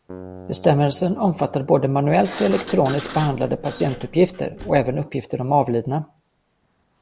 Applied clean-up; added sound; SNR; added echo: none; Sliding door + Keyboard (musical); 17 dB; none.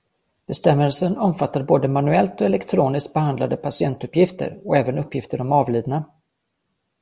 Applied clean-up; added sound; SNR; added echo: none; none; none; none.